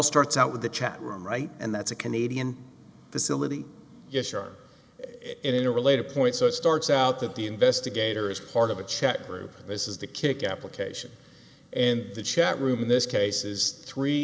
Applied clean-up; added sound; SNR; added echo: none; none; none; none.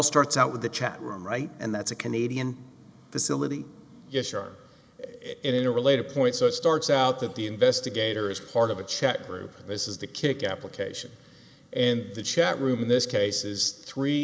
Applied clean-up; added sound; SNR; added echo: neural mask model Resemble Enhance denoiser.